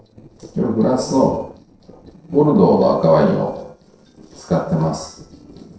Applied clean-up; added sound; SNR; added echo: neural separator model SepFormer DNS4.